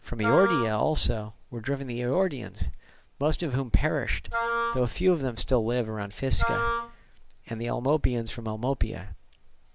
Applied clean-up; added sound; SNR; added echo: none; Wind instrument, woodwind instrument; 3 dB; none.